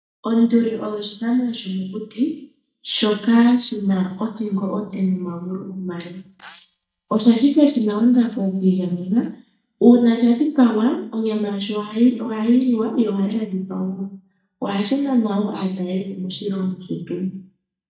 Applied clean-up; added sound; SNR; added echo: neural mask model DeepFilterNet 3.